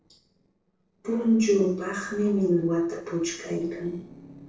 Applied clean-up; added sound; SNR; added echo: neural separator model SepFormer DNS4.